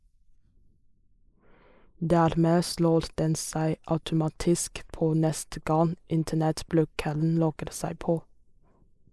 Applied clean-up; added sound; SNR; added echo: neural mask model Resemble Enhance denoiser.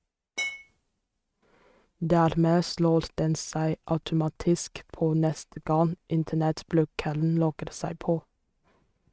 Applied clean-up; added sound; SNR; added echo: neural mask model RNNoise.